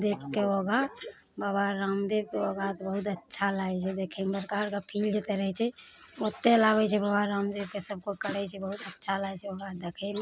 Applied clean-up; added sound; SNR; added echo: none; none; none; none.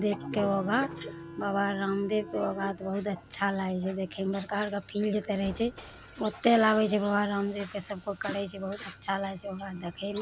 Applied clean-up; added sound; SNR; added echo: none; Acoustic guitar / Strum + Subway, metro, underground; 17 dB; none.